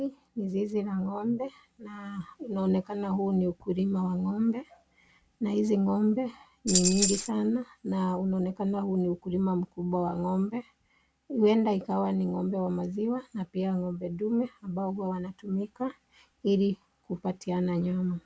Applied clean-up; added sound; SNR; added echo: none; Tambourine; -2 dB; none.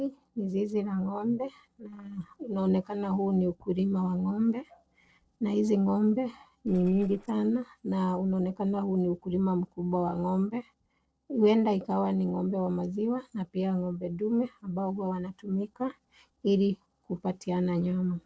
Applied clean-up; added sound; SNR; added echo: neural separator model SepFormer DNS4.